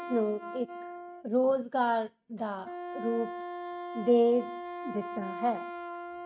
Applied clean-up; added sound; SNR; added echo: neural mask model RNNoise.